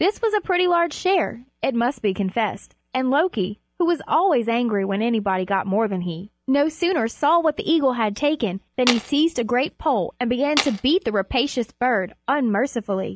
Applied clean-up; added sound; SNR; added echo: none; Tools; 5 dB; none.